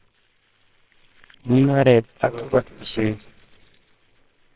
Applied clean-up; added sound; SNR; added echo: neural separator model SepFormer WHAMR!.